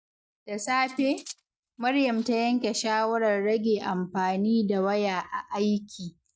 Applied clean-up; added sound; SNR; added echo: neural mask model RNNoise.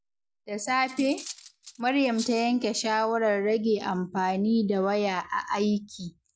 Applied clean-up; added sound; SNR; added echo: none; Cutlery, silverware; 17 dB; none.